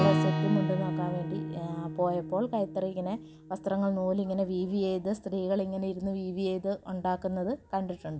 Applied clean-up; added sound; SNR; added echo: none; Acoustic guitar / Strum; 4 dB; none.